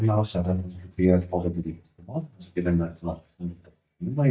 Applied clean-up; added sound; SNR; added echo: neural mask model DeepFilterNet 3.